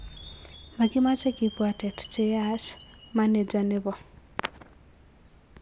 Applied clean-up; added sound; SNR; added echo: none; Chime; 18 dB; none.